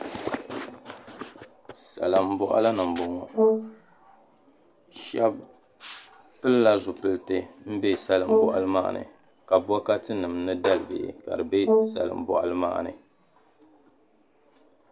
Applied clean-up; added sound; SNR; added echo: none; Brass instrument; 1 dB; none.